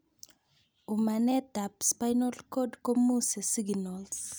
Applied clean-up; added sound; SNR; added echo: none; none; none; none.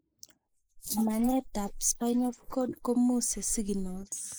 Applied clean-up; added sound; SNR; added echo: neural mask model Resemble Enhance denoiser.